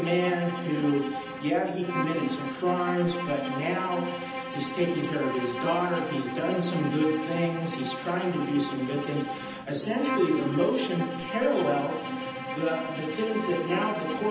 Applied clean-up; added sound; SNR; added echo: none; Bowed string instrument; 7 dB; reverberation time 0.8 s.